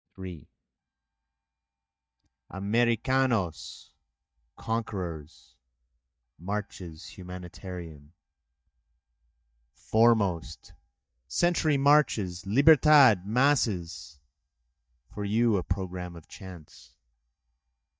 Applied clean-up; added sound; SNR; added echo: neural mask model DeepFilterNet 3.